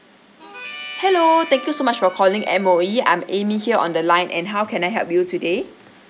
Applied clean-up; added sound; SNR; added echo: none; Harmonica; 16 dB; none.